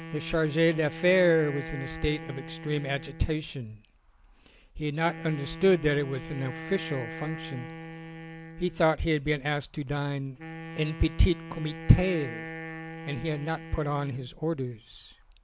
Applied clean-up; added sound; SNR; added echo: none; Wind instrument, woodwind instrument; 13 dB; none.